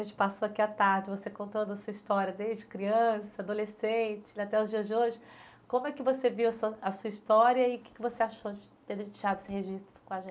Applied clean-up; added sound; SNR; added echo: none; none; none; none.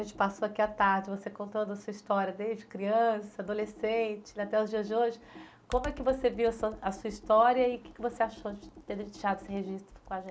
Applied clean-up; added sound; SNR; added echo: none; Computer keyboard; 19 dB; none.